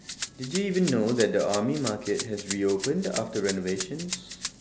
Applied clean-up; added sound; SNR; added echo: none; Rattle (instrument); 9 dB; none.